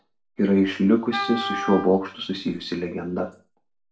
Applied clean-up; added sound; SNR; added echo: none; Wind instrument, woodwind instrument; 8 dB; reverberation time 0.3 s.